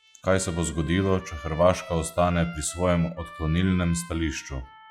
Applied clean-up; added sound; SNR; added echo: classical method log-MMSE.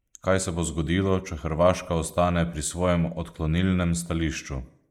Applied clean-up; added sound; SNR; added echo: neural mask model Resemble Enhance denoiser.